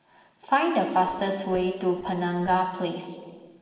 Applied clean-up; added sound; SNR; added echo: neural separator model SepFormer DNS4.